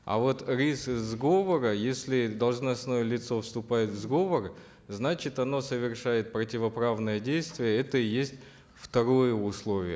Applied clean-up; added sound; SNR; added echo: none; none; none; none.